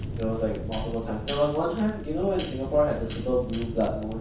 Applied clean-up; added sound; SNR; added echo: none; Fire; 7 dB; reverberation time 0.7 s.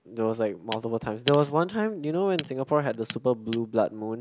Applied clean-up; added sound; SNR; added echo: none; none; none; none.